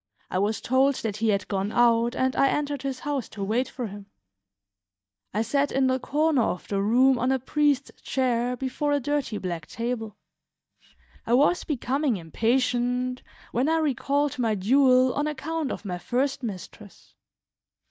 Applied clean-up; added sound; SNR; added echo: neural mask model DeepFilterNet 3.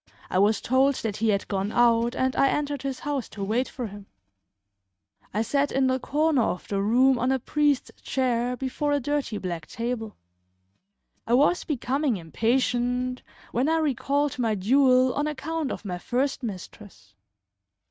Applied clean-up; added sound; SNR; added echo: neural mask model RNNoise.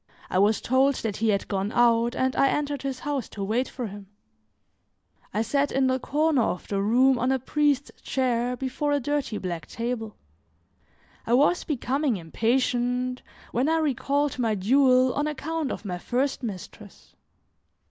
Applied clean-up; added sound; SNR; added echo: none; none; none; none.